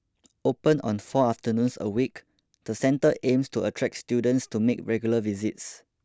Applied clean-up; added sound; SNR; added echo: none; none; none; none.